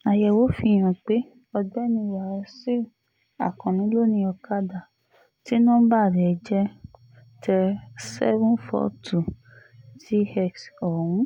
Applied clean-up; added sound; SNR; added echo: none; none; none; none.